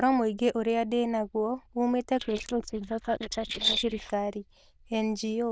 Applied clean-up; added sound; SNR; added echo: neural diffusion model UNIVERSE++.